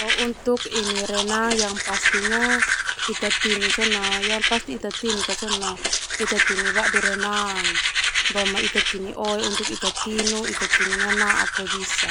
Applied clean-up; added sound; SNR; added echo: none; Domestic sounds, home sounds; -4 dB; none.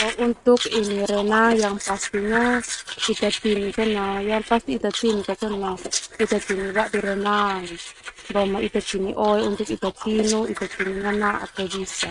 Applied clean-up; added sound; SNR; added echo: neural mask model RNNoise.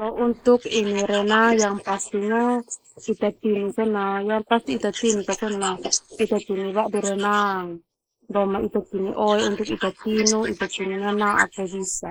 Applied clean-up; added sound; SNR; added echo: neural mask model Resemble Enhance denoiser.